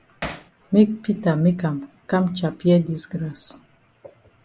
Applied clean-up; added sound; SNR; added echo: none; Hammer; 10 dB; none.